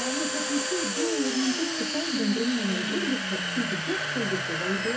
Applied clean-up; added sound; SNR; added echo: none; Domestic sounds, home sounds; -1 dB; reverberation time 0.3 s.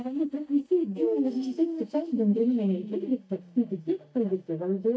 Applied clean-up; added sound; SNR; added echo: neural mask model DeepFilterNet 3.